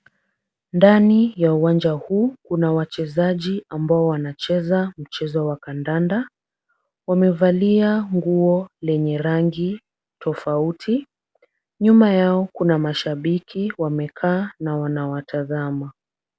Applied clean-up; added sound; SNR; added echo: none; none; none; none.